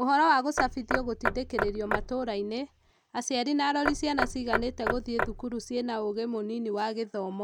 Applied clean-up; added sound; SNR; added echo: none; Knock / Wood; 4 dB; none.